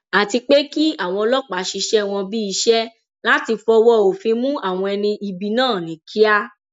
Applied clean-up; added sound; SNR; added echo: none; none; none; none.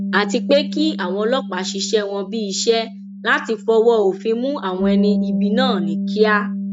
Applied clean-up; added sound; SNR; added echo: none; Bass guitar; 4 dB; none.